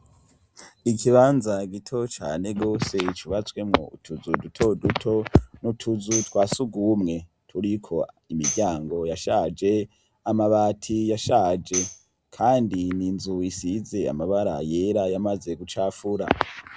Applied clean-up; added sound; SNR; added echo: none; Tambourine; 10 dB; none.